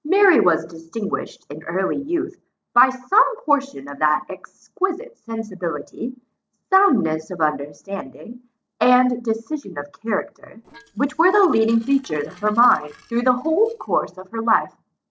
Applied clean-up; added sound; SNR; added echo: neural separator model SepFormer DNS4.